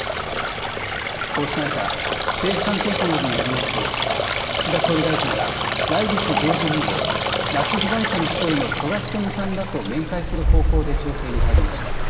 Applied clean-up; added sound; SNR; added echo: none; Stream; -4 dB; reverberation time 2.7 s.